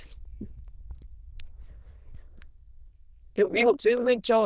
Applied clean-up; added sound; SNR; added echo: neural diffusion model UNIVERSE++.